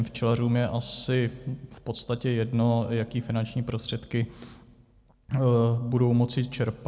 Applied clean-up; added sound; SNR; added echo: none; none; none; none.